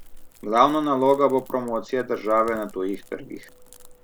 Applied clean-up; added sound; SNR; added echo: none; Crackle; 19 dB; none.